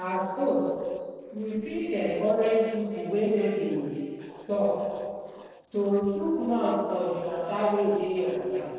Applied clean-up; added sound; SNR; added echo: neural separator model SepFormer DNS4.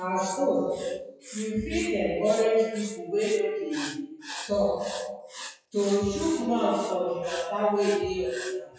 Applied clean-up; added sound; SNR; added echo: classical method WPE with log-MMSE.